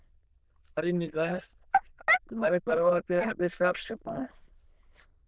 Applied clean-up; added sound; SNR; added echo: neural diffusion model UNIVERSE++.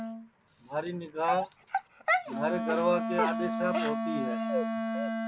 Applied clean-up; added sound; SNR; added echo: none; Dog + Wind instrument, woodwind instrument; -2 dB; none.